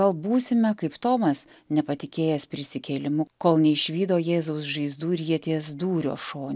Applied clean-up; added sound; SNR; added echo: none; none; none; none.